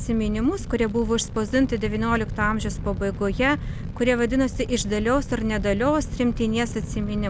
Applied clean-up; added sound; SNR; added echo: none; Fire; 7 dB; none.